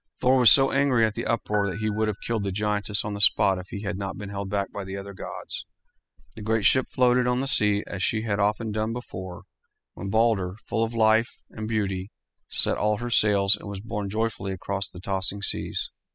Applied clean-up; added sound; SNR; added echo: classical method spectral subtraction.